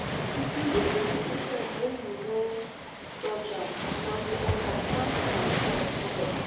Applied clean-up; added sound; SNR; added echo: none; Waves, surf; -2 dB; reverberation time 0.8 s.